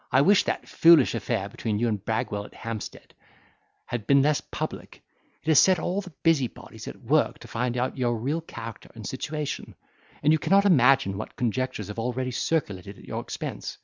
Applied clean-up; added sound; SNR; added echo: none; none; none; none.